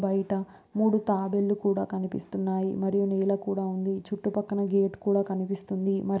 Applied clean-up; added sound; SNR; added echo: none; none; none; none.